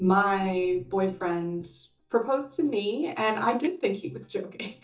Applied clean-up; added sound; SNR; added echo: neural mask model DeepFilterNet 3.